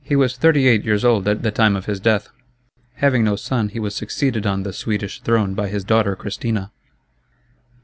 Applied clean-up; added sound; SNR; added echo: none; none; none; none.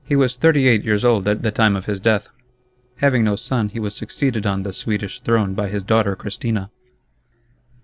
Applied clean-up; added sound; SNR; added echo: neural separator model SepFormer DNS4.